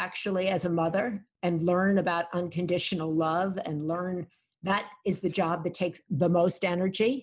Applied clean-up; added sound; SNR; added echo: none; none; none; none.